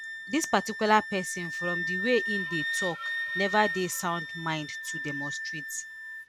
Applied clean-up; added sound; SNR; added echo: none; Wind instrument, woodwind instrument; 4 dB; none.